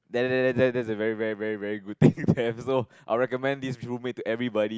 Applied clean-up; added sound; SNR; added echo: none; none; none; none.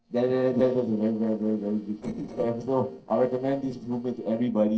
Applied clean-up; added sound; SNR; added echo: neural separator model SepFormer DNS4.